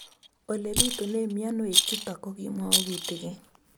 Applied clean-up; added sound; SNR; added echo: none; Rattle; -2 dB; none.